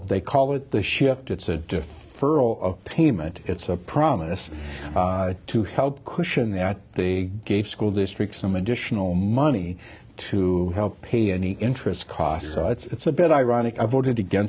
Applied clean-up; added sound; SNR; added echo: none; none; none; none.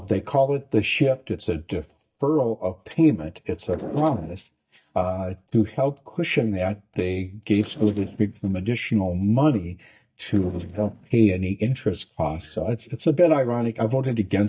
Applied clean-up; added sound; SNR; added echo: neural mask model DeepFilterNet 3.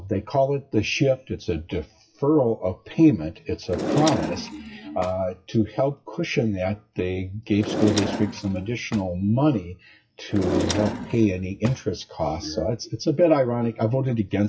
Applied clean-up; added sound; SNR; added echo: classical method WPE with log-MMSE.